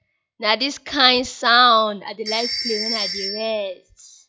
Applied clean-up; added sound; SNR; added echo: classical method log-MMSE.